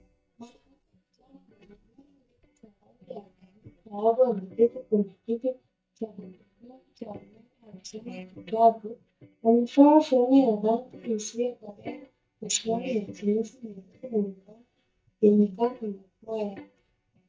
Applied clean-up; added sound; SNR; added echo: neural mask model DeepFilterNet 3.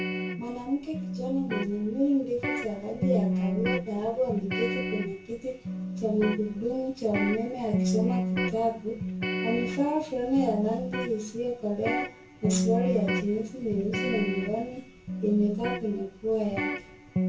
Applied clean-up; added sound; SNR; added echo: none; Electric guitar; 2 dB; reverberation time 0.3 s.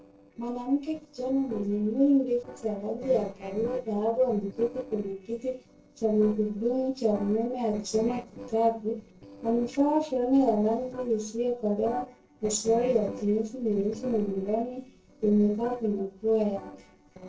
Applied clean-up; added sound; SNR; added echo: neural separator model SepFormer DNS4.